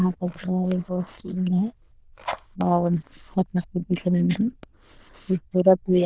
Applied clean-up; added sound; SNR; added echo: neural diffusion model UNIVERSE++.